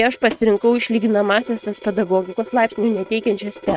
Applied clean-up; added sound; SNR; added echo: neural mask model RNNoise.